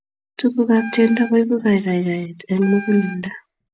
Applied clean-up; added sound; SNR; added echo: none; Wind instrument, woodwind instrument; 17 dB; none.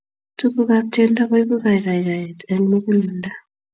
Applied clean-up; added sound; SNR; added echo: none; none; none; none.